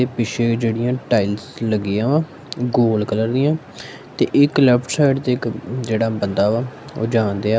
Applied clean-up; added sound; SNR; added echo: none; none; none; none.